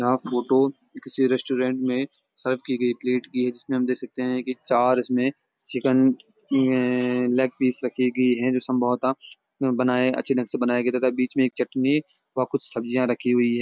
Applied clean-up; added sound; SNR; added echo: none; none; none; none.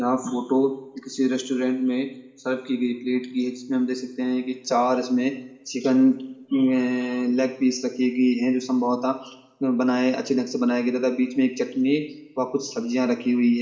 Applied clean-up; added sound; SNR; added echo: none; none; none; reverberation time 0.8 s.